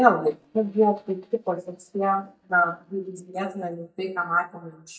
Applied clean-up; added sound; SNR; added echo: neural mask model DeepFilterNet 3.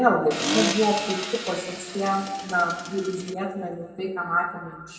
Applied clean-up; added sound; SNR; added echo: none; Accelerating, revving, vroom; 5 dB; reverberation time 1.5 s.